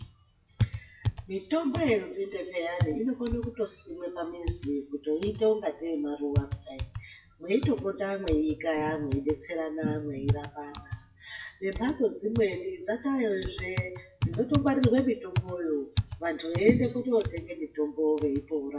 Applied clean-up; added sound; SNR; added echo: classical method WPE with log-MMSE.